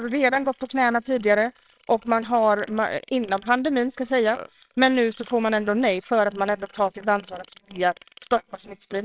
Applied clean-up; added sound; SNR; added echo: neural separator model SepFormer WHAMR!.